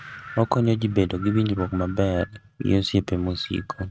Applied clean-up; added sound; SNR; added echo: neural mask model RNNoise.